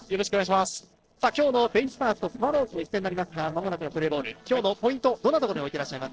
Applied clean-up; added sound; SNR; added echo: neural separator model SepFormer DNS4.